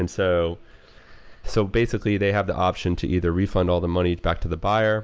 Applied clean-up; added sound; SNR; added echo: none; none; none; none.